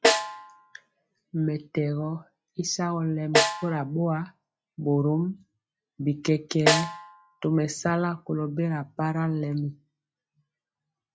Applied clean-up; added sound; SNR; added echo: classical method log-MMSE.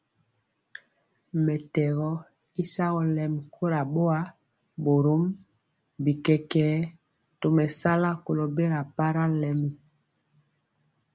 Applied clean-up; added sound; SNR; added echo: none; none; none; none.